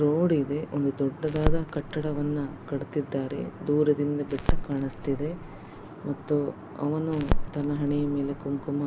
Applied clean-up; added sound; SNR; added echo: none; Crackle; 3 dB; none.